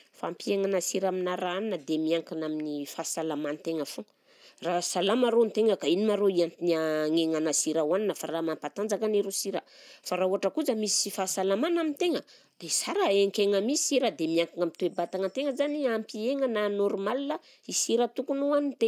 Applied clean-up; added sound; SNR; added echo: none; none; none; none.